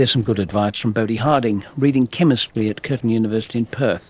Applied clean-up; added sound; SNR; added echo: neural separator model SepFormer DNS4.